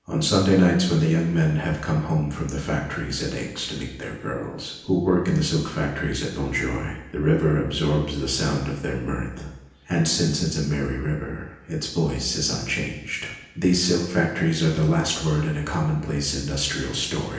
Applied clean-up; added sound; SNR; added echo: none; none; none; reverberation time 0.9 s.